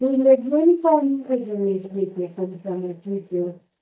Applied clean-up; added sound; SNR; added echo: neural mask model DeepFilterNet 3.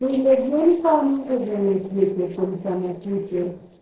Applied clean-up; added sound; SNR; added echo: neural separator model SepFormer DNS4.